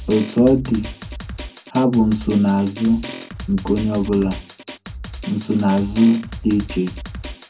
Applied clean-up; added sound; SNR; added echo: none; Drum; 13 dB; reverberation time 0.4 s.